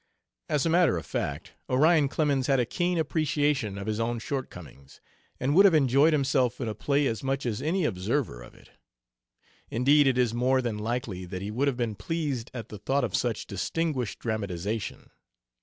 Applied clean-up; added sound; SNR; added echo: none; none; none; none.